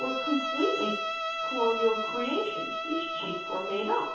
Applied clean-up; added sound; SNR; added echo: none; Bowed string instrument; 2 dB; reverberation time 0.6 s.